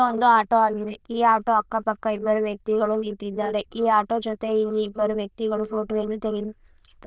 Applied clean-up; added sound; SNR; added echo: neural diffusion model UNIVERSE++.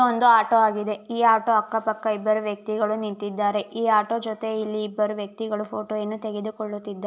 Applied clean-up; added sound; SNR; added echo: none; none; none; none.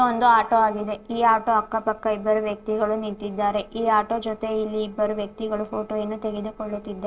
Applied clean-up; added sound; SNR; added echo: neural separator model SepFormer DNS4.